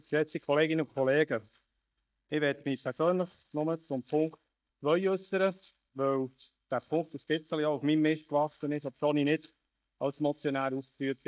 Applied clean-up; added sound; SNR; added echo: neural mask model DeepFilterNet 3.